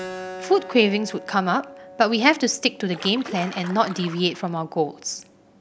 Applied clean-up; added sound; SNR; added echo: none; Stream + Keyboard (musical); 16 dB; none.